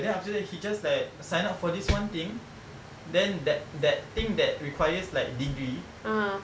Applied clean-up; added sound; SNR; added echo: none; none; none; none.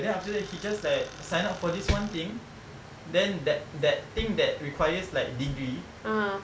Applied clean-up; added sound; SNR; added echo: none; Tools; 17 dB; none.